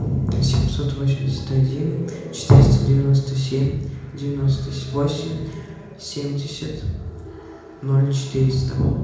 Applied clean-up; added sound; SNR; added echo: none; none; none; reverberation time 0.9 s.